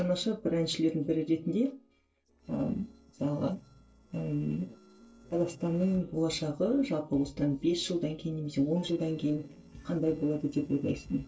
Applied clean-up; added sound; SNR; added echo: neural separator model SepFormer DNS4.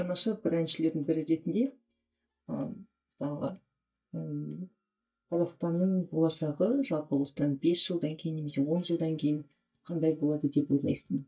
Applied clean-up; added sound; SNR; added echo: neural mask model DeepFilterNet 3.